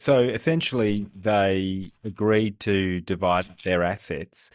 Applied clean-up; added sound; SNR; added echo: neural mask model DeepFilterNet 3.